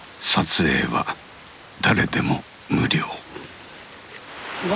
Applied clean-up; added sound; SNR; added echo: none; none; none; none.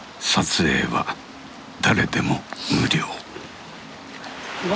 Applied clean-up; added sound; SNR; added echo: none; Chirp, tweet; 14 dB; none.